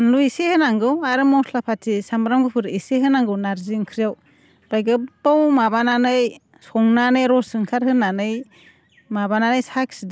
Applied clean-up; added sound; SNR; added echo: none; none; none; none.